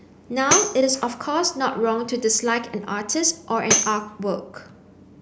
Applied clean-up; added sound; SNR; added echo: none; Tambourine; 3 dB; none.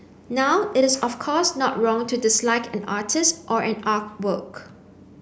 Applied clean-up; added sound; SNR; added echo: none; none; none; none.